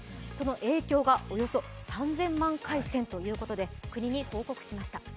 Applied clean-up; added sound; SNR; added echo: none; none; none; none.